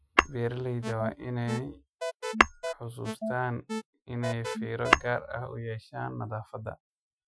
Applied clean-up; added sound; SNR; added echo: classical method Wiener filter.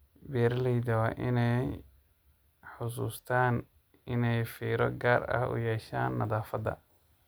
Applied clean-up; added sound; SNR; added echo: none; none; none; none.